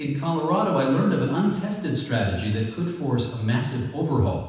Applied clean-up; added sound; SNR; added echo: none; none; none; reverberation time 1.1 s.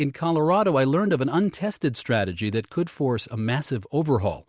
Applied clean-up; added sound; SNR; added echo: none; none; none; none.